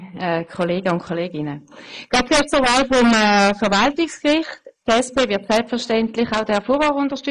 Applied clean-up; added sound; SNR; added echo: neural mask model Resemble Enhance denoiser.